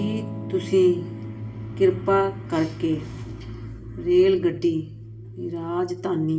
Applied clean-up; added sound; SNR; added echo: none; Electric guitar / Strum; 12 dB; reverberation time 0.5 s.